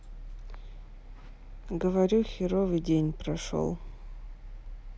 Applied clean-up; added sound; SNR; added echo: none; none; none; none.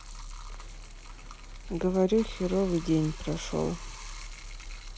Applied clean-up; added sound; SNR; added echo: none; Bathtub (filling or washing); 17 dB; none.